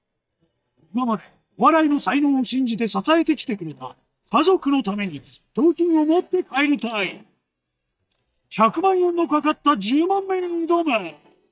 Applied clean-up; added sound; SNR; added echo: neural mask model DeepFilterNet 3.